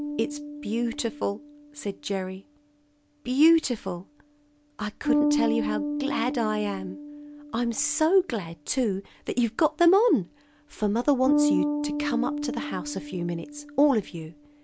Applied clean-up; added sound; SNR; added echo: none; Bass guitar; 5 dB; none.